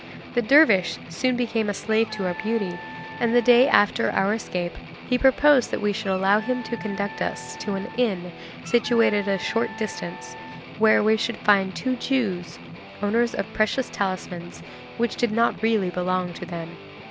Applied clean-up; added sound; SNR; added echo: none; Guitar + Wind instrument, woodwind instrument; 14 dB; none.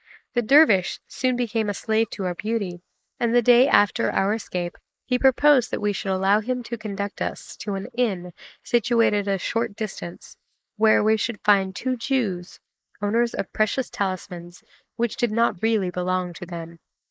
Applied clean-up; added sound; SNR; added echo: neural mask model Resemble Enhance denoiser.